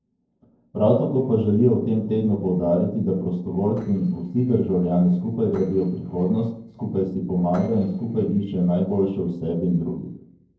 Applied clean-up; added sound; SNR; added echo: neural separator model SepFormer DNS4.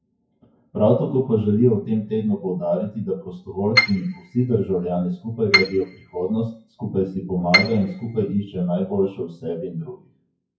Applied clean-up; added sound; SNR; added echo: classical method WPE with log-MMSE.